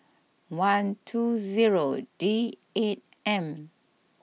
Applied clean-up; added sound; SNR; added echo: none; none; none; none.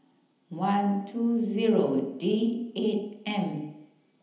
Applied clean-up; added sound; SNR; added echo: none; none; none; reverberation time 0.9 s.